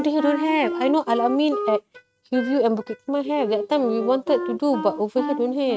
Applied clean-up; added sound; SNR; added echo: neural mask model RNNoise.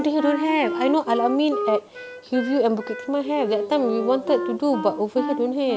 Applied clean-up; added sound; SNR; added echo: none; Wind instrument, woodwind instrument; 8 dB; none.